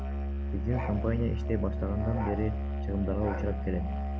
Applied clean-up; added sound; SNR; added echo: none; Musical instrument; -1 dB; none.